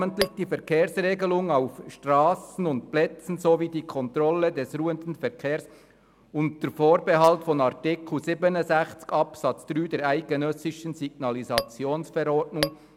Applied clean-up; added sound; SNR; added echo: none; Tap / Glass; 5 dB; none.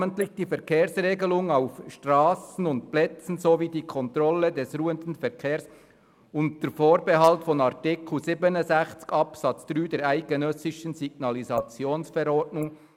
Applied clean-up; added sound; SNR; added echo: neural mask model Resemble Enhance denoiser.